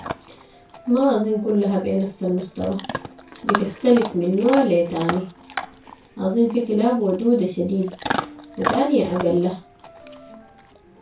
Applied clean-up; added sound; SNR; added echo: none; Chewing, mastication / Dog; 11 dB; reverberation time 0.2 s.